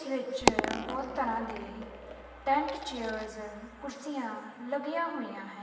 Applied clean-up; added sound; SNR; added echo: none; Coin (dropping); 0 dB; reverberation time 1.3 s.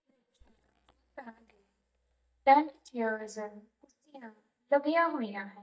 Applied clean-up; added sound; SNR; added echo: neural mask model DeepFilterNet 3.